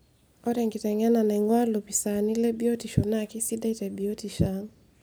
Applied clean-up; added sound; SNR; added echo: none; none; none; none.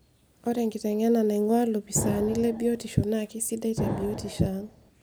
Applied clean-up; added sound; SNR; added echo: none; Explosion; 9 dB; none.